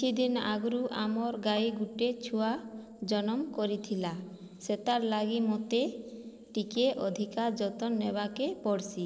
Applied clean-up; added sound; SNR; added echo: neural separator model SepFormer DNS4.